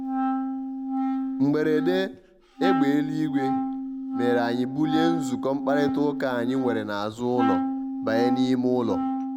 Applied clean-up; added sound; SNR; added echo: none; Wind instrument, woodwind instrument; 1 dB; none.